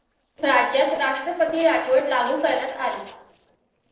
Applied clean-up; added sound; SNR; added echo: neural separator model SepFormer DNS4.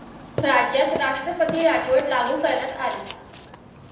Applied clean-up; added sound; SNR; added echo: none; Burping, eructation; 13 dB; reverberation time 0.8 s.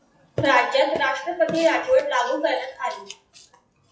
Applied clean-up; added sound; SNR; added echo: classical method WPE with log-MMSE.